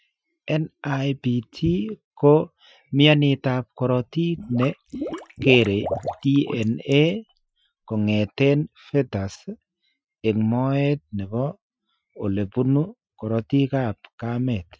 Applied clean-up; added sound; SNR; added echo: classical method Wiener filter.